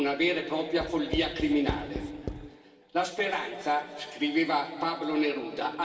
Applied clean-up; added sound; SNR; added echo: none; Writing; 9 dB; reverberation time 2.9 s.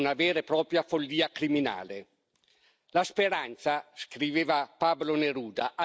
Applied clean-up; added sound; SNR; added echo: none; none; none; none.